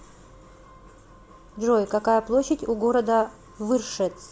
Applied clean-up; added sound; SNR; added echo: none; none; none; none.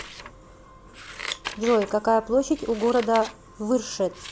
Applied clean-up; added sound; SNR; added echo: none; Scissors; 15 dB; none.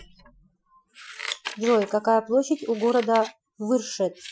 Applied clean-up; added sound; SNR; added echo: classical method Wiener filter.